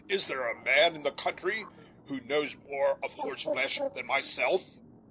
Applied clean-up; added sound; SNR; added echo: none; Bird; 12 dB; none.